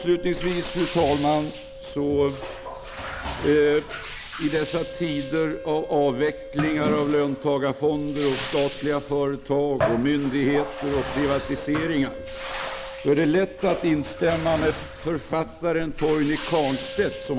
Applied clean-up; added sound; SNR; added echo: none; Wind instrument, woodwind instrument + Bathtub (filling or washing); 8 dB; none.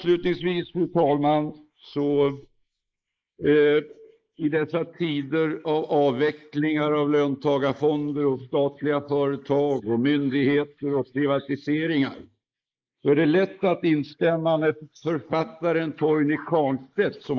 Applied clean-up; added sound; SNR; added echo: neural mask model Resemble Enhance denoiser.